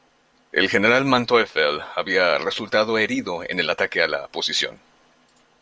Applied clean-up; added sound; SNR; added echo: none; none; none; none.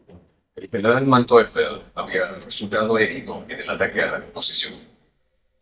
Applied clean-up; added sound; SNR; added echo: neural mask model DeepFilterNet 3.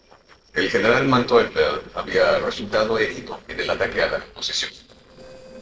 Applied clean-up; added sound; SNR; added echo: neural separator model SepFormer DNS4.